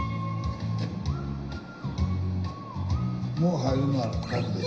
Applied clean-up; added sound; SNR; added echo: none; Piano; 20 dB; reverberation time 0.9 s.